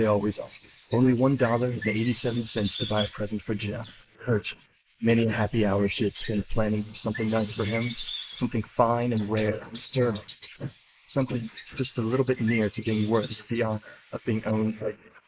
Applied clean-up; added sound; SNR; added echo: neural mask model Resemble Enhance denoiser.